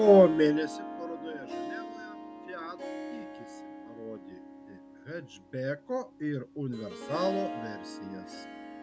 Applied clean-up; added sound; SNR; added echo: none; Harp; 11 dB; none.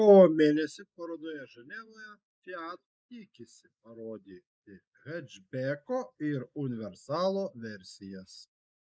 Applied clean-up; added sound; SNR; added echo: neural mask model Resemble Enhance denoiser.